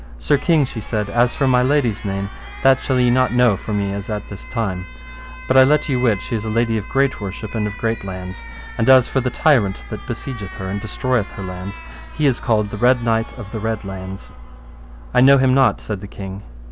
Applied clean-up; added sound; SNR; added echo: none; Alarm; 18 dB; none.